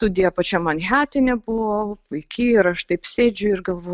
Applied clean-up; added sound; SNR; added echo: none; none; none; none.